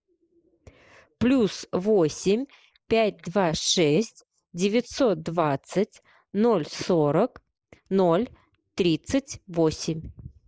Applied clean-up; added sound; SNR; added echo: neural mask model Resemble Enhance denoiser.